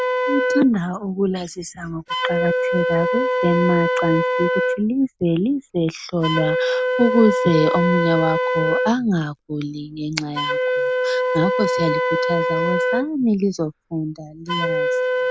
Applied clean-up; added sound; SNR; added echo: none; Wind instrument, woodwind instrument; 0 dB; none.